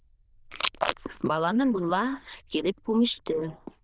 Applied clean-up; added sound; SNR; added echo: neural diffusion model UNIVERSE++.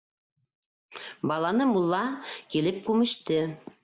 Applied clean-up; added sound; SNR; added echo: none; none; none; none.